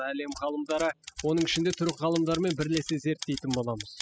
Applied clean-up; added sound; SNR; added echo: classical method spectral subtraction.